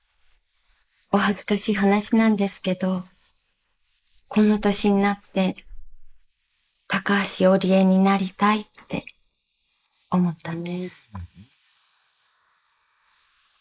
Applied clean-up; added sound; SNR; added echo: neural mask model Resemble Enhance denoiser.